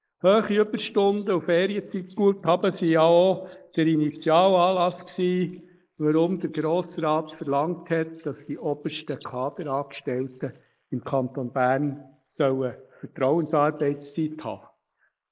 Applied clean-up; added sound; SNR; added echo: neural mask model Resemble Enhance denoiser.